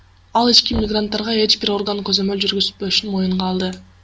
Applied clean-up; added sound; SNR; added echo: none; Knock; 16 dB; none.